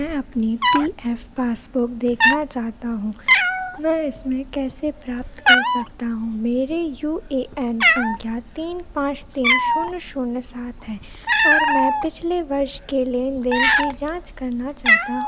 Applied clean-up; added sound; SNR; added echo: none; Cat; -2 dB; none.